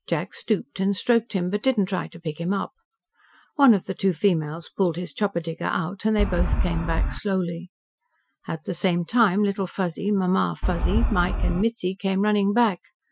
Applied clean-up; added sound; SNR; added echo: classical method Wiener filter.